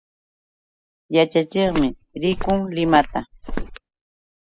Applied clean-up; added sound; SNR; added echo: classical method spectral subtraction.